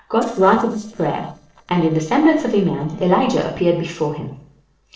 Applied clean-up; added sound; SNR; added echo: neural separator model SepFormer DNS4.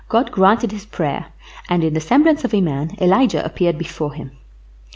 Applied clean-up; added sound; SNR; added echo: none; none; none; none.